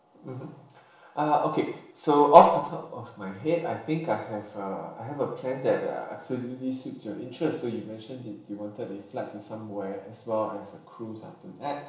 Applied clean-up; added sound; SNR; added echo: none; none; none; reverberation time 0.7 s.